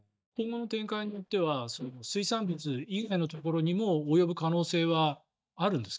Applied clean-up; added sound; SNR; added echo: neural mask model DeepFilterNet 3.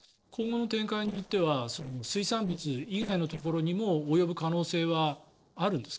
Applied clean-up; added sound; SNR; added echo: neural separator model SepFormer DNS4.